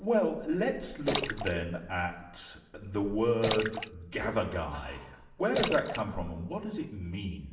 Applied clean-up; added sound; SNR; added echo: none; Splash, splatter; 7 dB; reverberation time 0.9 s.